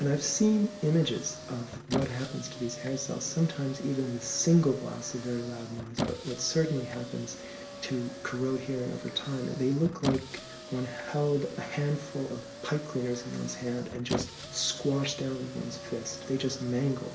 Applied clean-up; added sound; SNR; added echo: none; Squeak; 10 dB; reverberation time 0.5 s.